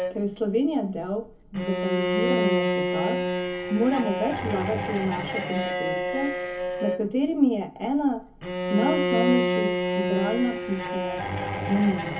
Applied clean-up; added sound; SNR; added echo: none; Bowed string instrument; 1 dB; reverberation time 0.3 s.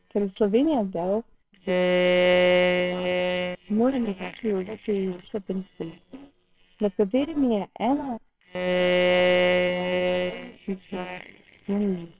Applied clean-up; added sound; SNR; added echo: neural separator model SepFormer WHAMR!.